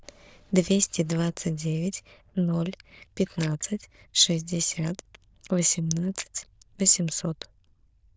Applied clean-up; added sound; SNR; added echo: neural diffusion model UNIVERSE++.